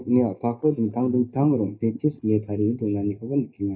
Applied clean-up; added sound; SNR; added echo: neural mask model DeepFilterNet 3.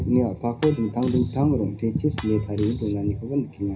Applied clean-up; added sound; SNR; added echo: none; Shatter; 17 dB; reverberation time 0.4 s.